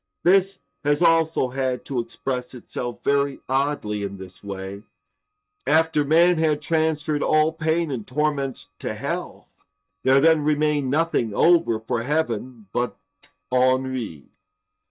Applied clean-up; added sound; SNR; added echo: neural mask model DeepFilterNet 3.